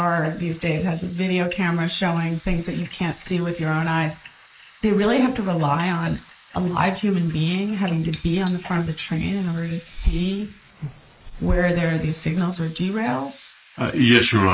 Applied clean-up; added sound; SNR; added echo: neural mask model Resemble Enhance denoiser.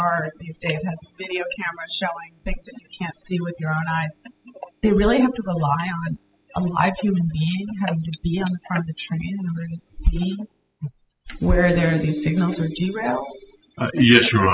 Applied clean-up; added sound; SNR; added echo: classical method spectral subtraction.